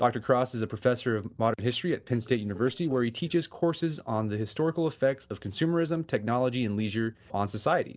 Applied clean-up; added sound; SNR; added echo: neural separator model SepFormer DNS4.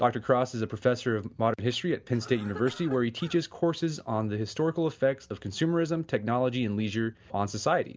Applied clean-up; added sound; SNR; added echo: none; Cough; 18 dB; none.